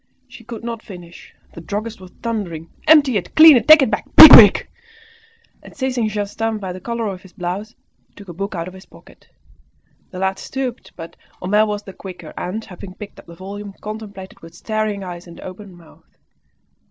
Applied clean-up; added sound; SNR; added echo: none; none; none; none.